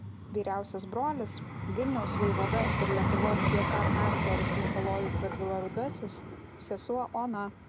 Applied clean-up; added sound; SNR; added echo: none; Vehicle; -3 dB; none.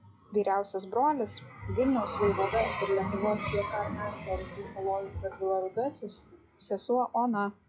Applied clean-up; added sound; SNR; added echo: classical method log-MMSE.